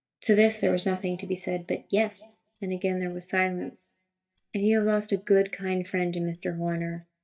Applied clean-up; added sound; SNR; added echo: neural mask model DeepFilterNet 3.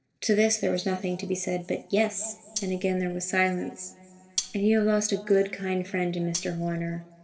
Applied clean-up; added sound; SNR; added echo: neural separator model SepFormer DNS4.